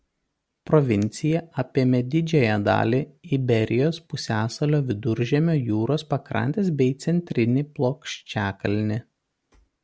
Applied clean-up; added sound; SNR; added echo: none; none; none; none.